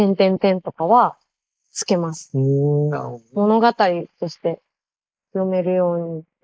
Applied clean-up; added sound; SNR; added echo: neural mask model Resemble Enhance denoiser.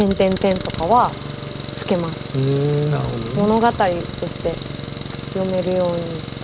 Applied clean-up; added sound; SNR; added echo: none; Engine; 9 dB; none.